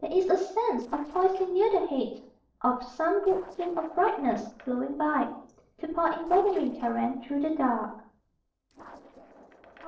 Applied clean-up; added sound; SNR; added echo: neural separator model SepFormer DNS4.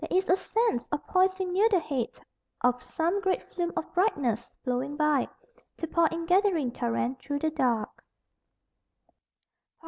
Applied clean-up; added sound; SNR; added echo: none; none; none; none.